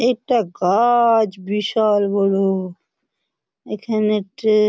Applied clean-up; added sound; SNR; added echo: none; none; none; none.